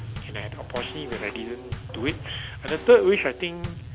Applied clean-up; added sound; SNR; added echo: none; Bass drum / Snare drum / Drum kit; 11 dB; none.